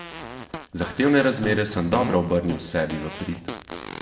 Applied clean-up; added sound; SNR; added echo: none; Fart; 10 dB; reverberation time 0.8 s.